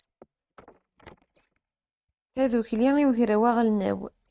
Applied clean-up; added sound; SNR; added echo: neural mask model RNNoise.